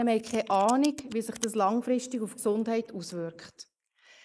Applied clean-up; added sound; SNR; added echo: neural mask model Resemble Enhance denoiser.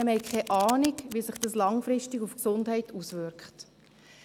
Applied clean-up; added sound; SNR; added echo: none; Domestic sounds, home sounds; 16 dB; none.